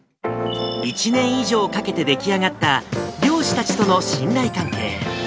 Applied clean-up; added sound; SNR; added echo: none; none; none; none.